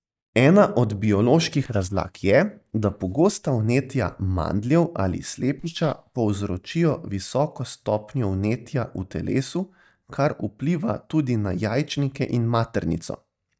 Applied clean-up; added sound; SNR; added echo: neural mask model DeepFilterNet 3.